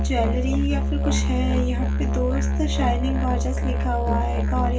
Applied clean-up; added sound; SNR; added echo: none; Musical instrument; -5 dB; reverberation time 0.2 s.